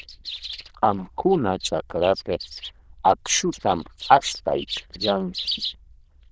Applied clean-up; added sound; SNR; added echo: neural diffusion model UNIVERSE++.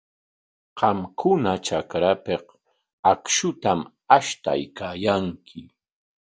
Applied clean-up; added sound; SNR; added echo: none; none; none; none.